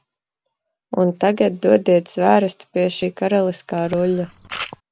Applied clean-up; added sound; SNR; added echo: none; Camera; 14 dB; none.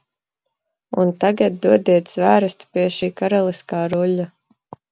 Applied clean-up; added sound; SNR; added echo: none; none; none; none.